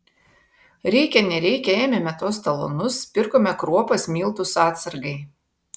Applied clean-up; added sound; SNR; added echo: none; none; none; none.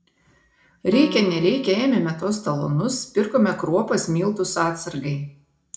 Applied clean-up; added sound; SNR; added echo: none; Piano; 16 dB; reverberation time 0.3 s.